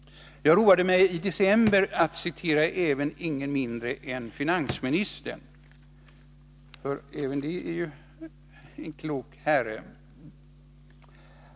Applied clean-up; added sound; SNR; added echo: none; Drawer open or close; 13 dB; none.